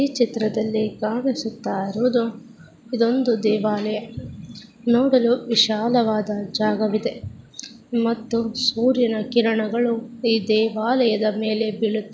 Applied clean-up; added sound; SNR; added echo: none; none; none; none.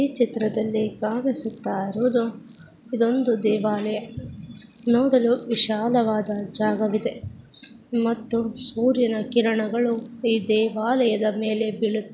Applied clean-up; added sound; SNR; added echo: none; Cricket; 3 dB; none.